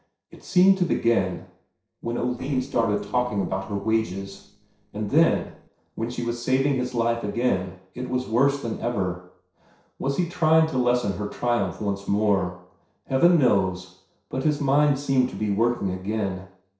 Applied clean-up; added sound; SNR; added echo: neural separator model SepFormer DNS4.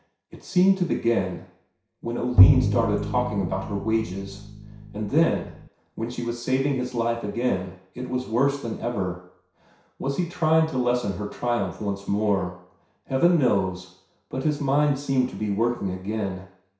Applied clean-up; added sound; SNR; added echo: none; Bowed string instrument; -1 dB; reverberation time 0.6 s.